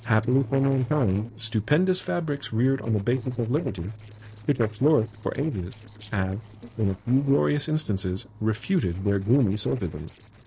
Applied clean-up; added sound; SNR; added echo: neural separator model SepFormer DNS4.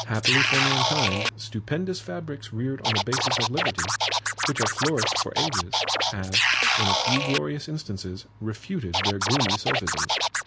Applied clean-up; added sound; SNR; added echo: none; Scratching (performance technique); -3 dB; none.